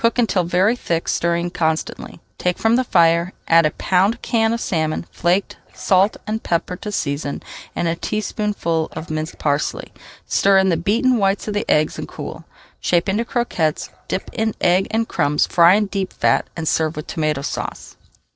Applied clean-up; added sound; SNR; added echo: neural separator model SepFormer DNS4.